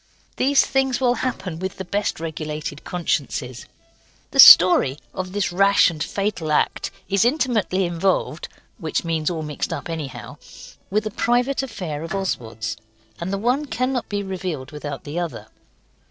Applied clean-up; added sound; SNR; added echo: neural separator model SepFormer DNS4.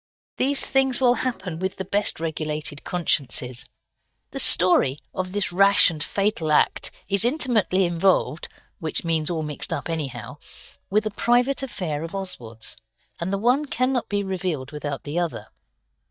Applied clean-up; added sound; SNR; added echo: neural mask model DeepFilterNet 3.